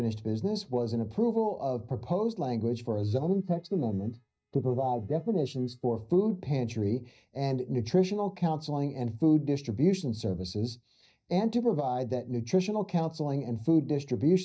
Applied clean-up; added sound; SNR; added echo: neural mask model DeepFilterNet 3.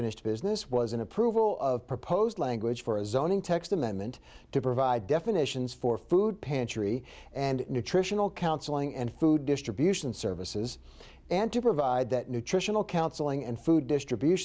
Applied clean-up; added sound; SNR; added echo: none; none; none; none.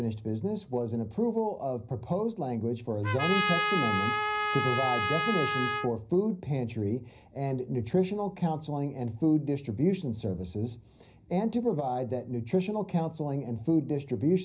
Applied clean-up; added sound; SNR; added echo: none; Trumpet; 0 dB; reverberation time 0.5 s.